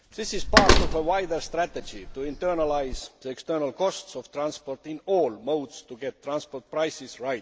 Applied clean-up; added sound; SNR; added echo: none; Slam; -4 dB; none.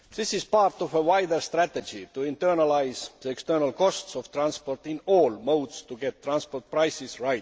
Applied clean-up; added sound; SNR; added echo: none; none; none; none.